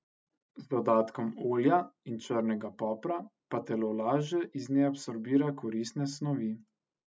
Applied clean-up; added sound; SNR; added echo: none; none; none; none.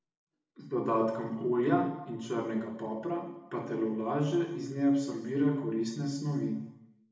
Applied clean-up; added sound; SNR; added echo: none; none; none; reverberation time 0.9 s.